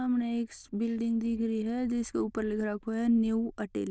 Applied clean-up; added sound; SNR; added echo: neural diffusion model UNIVERSE++.